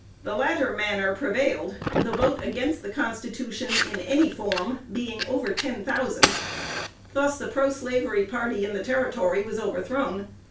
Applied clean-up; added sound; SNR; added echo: none; Fire; 6 dB; reverberation time 0.3 s.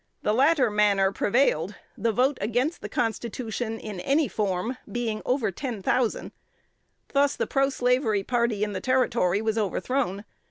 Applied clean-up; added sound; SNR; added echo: none; none; none; none.